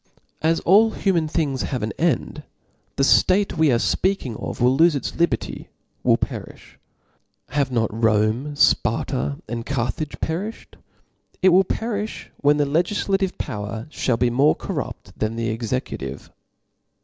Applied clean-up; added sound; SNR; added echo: none; none; none; none.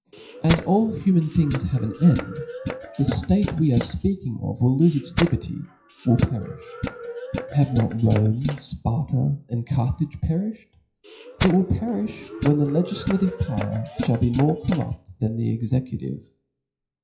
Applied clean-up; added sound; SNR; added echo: classical method WPE with log-MMSE.